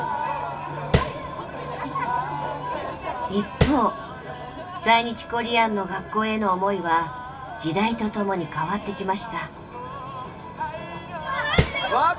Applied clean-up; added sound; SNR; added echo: none; Tap; -1 dB; reverberation time 0.2 s.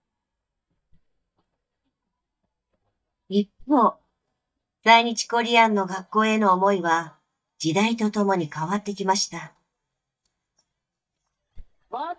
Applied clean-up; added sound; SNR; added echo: neural mask model DeepFilterNet 3.